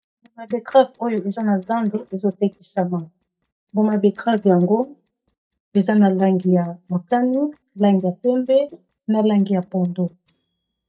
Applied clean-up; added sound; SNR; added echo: neural mask model DeepFilterNet 3.